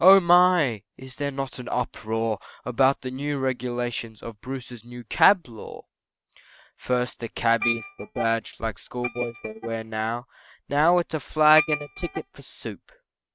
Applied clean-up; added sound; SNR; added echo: neural mask model RNNoise.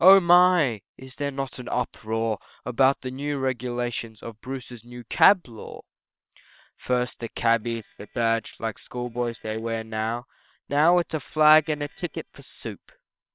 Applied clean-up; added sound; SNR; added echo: neural separator model SepFormer WHAM!.